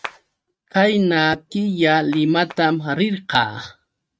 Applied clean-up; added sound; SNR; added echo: neural mask model RNNoise.